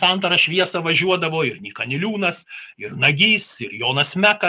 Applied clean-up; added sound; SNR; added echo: none; none; none; none.